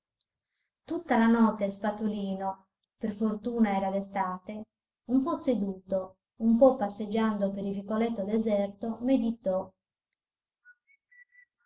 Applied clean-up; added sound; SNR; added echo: none; none; none; none.